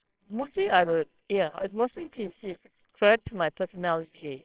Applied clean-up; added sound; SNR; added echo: neural separator model SepFormer WHAMR!.